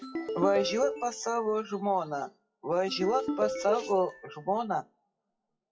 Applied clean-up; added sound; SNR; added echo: classical method WPE with log-MMSE.